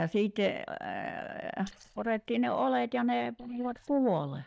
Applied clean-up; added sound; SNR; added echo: neural mask model DeepFilterNet 3.